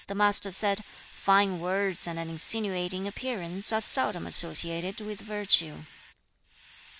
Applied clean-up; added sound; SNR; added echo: neural mask model Resemble Enhance denoiser.